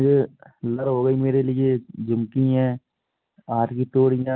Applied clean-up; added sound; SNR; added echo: none; none; none; none.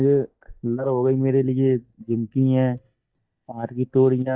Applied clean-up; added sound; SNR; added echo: neural mask model DeepFilterNet 3.